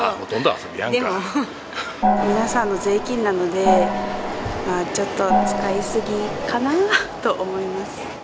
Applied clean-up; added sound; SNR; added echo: none; Gong; 0 dB; none.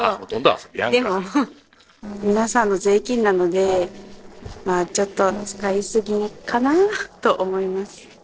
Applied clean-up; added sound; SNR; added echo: neural separator model SepFormer DNS4.